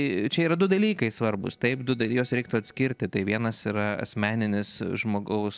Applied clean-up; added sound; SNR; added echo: neural separator model SepFormer DNS4.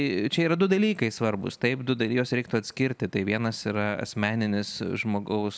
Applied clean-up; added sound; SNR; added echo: none; none; none; none.